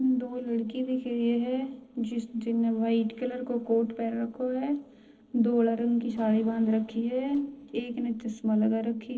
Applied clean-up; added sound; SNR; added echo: neural separator model SepFormer DNS4.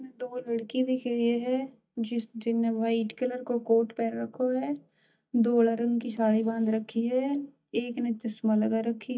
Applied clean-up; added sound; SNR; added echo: neural mask model DeepFilterNet 3.